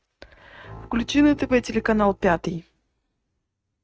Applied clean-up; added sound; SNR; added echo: neural mask model RNNoise.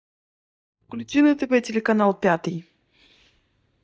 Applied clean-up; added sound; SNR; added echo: neural mask model DeepFilterNet 3.